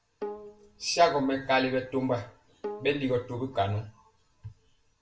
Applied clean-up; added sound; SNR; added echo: none; Bowed string instrument; 16 dB; reverberation time 0.2 s.